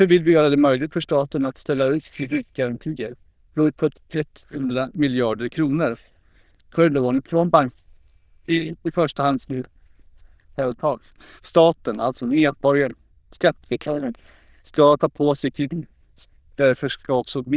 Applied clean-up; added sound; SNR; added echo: neural diffusion model UNIVERSE++.